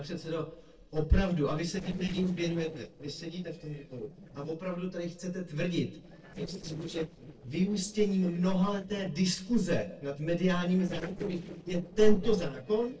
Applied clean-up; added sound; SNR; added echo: neural separator model SepFormer DNS4.